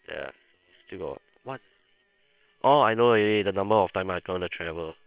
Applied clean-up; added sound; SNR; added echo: neural separator model SepFormer WHAM!.